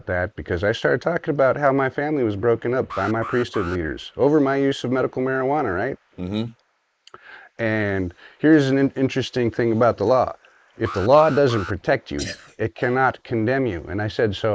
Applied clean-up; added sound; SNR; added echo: neural mask model Resemble Enhance denoiser.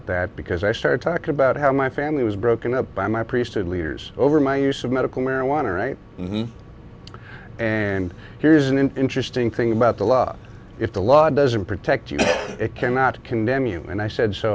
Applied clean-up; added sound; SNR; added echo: none; none; none; none.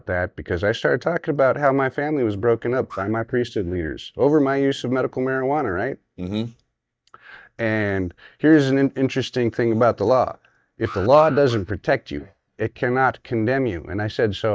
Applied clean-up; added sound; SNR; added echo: neural mask model DeepFilterNet 3.